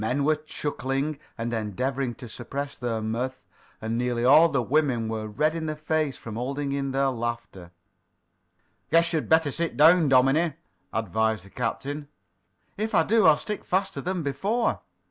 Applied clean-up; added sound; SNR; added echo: none; none; none; none.